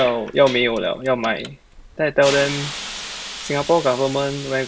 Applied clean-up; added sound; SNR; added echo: none; Hiss; 12 dB; none.